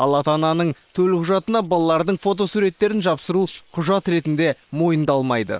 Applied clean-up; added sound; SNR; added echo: neural separator model SepFormer WHAM!.